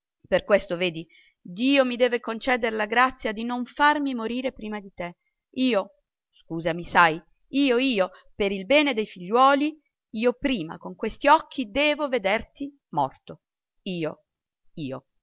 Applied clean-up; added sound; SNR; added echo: none; none; none; none.